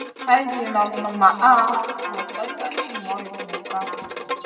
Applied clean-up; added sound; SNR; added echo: none; Bowed string instrument; 10 dB; reverberation time 2.0 s.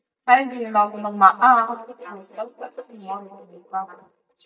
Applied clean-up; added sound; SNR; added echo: neural mask model DeepFilterNet 3.